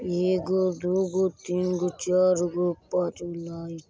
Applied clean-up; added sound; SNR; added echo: none; none; none; none.